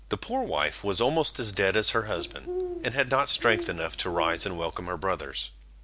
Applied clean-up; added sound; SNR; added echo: none; Bird; 11 dB; none.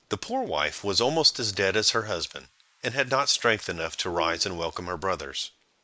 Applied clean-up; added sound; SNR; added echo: neural mask model Resemble Enhance denoiser.